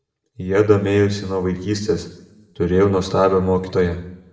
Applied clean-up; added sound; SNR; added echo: none; none; none; reverberation time 0.8 s.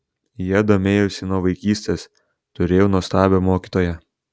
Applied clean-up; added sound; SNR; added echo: none; none; none; none.